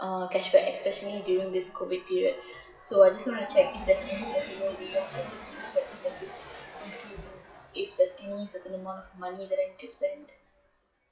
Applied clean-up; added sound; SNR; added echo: classical method WPE with log-MMSE.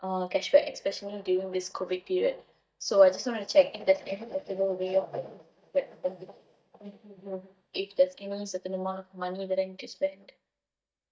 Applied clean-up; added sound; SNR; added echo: neural mask model DeepFilterNet 3.